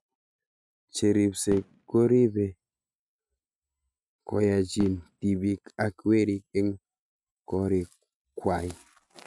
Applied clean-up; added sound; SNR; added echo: neural mask model RNNoise.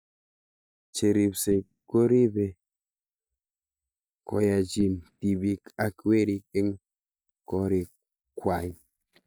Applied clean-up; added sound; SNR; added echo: neural mask model DeepFilterNet 3.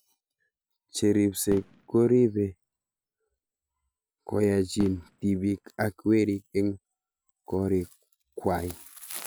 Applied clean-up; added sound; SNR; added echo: none; Fireworks; 19 dB; none.